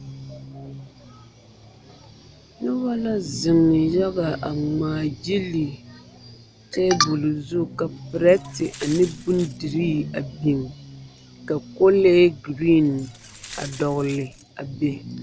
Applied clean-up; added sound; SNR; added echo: none; Glass; 20 dB; none.